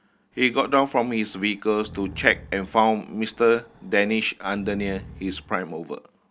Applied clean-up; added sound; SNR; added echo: none; Breathing; 20 dB; none.